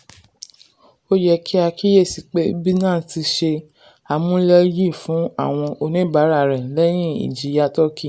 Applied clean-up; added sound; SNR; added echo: none; none; none; none.